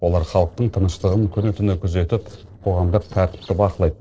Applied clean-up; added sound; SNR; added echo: neural separator model SepFormer DNS4.